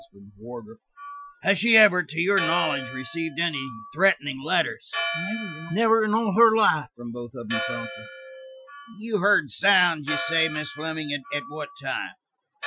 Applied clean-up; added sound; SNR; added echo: classical method Wiener filter.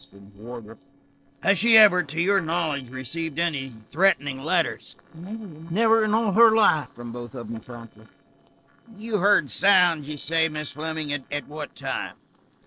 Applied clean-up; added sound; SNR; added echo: neural separator model SepFormer DNS4.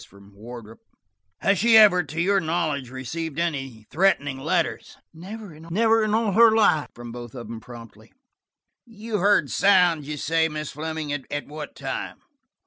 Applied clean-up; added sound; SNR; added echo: none; none; none; none.